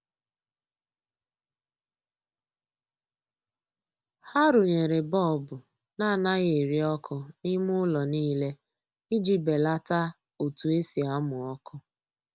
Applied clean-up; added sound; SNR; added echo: none; none; none; none.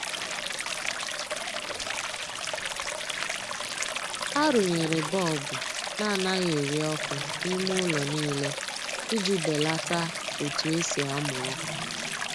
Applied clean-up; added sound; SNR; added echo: none; Stream; 1 dB; none.